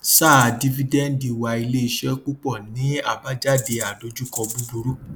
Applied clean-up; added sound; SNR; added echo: none; Rattle (instrument); 11 dB; none.